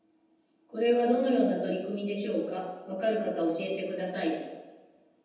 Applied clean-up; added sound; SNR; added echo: none; none; none; reverberation time 1.1 s.